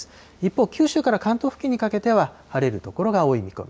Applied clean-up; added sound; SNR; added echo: none; none; none; none.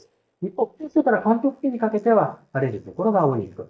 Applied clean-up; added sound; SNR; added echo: neural mask model DeepFilterNet 3.